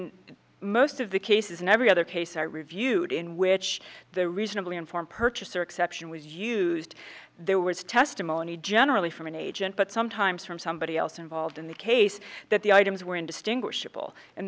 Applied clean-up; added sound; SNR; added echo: none; none; none; none.